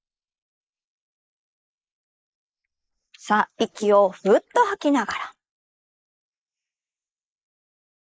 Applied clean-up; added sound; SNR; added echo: neural mask model Resemble Enhance denoiser.